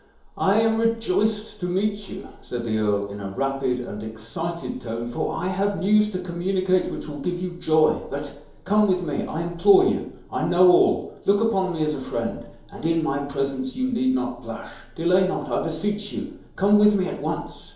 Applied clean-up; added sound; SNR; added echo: none; none; none; reverberation time 2.8 s.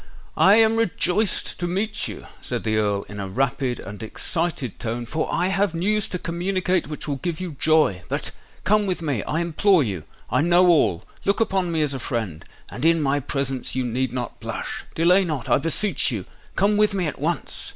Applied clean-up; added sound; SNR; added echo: none; none; none; none.